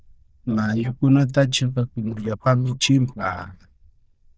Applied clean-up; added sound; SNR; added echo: neural diffusion model UNIVERSE++.